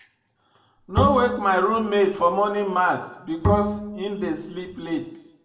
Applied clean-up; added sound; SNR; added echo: none; Bowed string instrument; 5 dB; reverberation time 0.6 s.